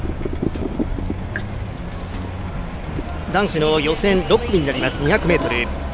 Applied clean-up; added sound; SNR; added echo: none; Drip / Water tap, faucet; 6 dB; none.